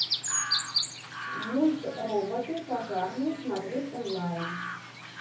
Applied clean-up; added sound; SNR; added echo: none; Chirp, tweet; 2 dB; reverberation time 0.6 s.